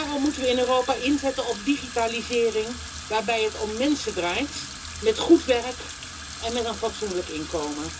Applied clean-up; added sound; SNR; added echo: none; Sink (filling or washing) / Water tap, faucet; 11 dB; reverberation time 0.2 s.